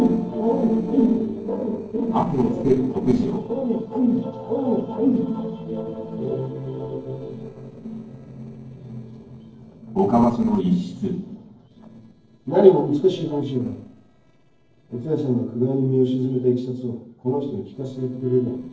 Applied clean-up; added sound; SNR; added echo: neural separator model SepFormer DNS4.